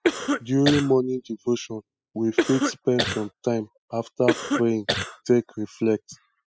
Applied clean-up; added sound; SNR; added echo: classical method spectral subtraction.